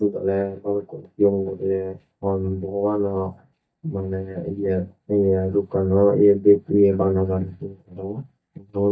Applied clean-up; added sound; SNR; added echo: neural mask model DeepFilterNet 3.